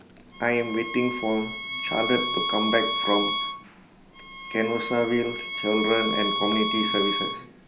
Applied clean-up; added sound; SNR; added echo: none; Bowed string instrument; 2 dB; none.